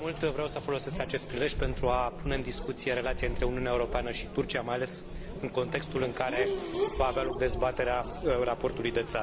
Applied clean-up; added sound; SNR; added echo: none; Race car, auto racing / Accelerating, revving, vroom; 4 dB; none.